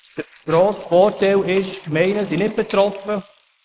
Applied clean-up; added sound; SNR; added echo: neural mask model Resemble Enhance denoiser.